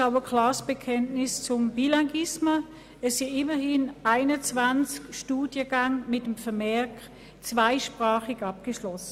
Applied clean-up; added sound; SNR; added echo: none; none; none; none.